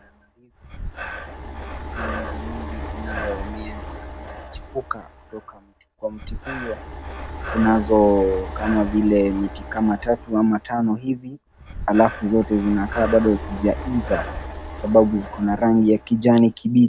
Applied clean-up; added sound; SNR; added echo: none; Breathing; 11 dB; none.